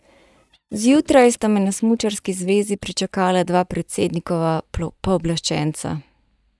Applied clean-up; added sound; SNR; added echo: neural mask model DeepFilterNet 3.